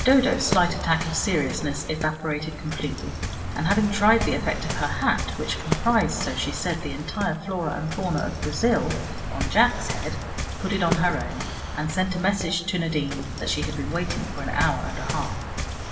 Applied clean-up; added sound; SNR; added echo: none; Waves, surf; 4 dB; reverberation time 1.7 s.